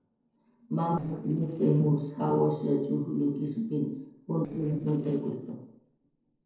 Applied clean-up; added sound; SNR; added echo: neural separator model SepFormer DNS4.